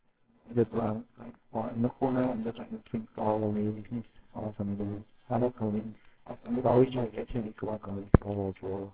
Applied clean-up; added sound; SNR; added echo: neural separator model SepFormer WHAMR!.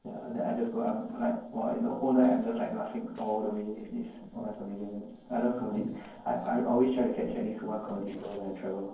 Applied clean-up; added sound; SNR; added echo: neural separator model SepFormer DNS4.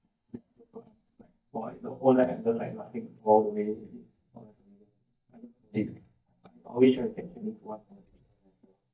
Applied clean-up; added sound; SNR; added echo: neural mask model DeepFilterNet 3.